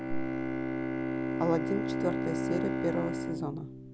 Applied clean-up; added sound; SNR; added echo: none; Bowed string instrument; -2 dB; none.